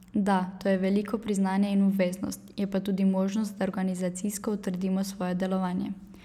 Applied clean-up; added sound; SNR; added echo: none; none; none; none.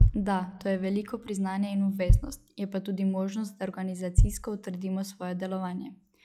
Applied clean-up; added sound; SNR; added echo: classical method log-MMSE.